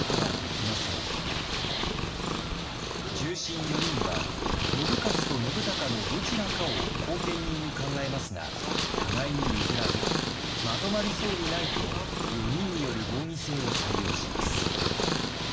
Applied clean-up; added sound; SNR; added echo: none; Purr; -4 dB; reverberation time 0.6 s.